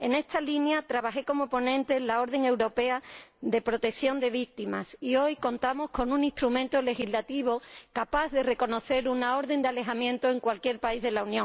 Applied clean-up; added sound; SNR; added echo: none; none; none; none.